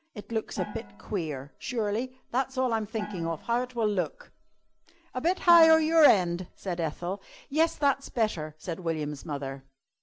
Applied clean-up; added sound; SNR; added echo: none; Gong; 18 dB; none.